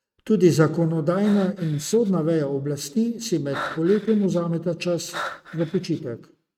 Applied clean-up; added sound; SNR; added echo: neural mask model RNNoise.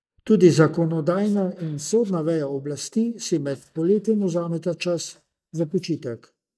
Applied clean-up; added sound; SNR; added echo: neural mask model DeepFilterNet 3.